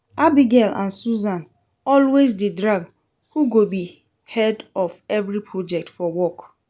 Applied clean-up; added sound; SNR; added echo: none; none; none; none.